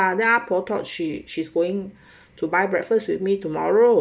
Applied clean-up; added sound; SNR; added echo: none; none; none; none.